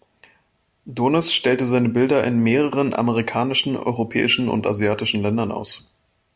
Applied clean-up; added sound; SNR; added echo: none; none; none; none.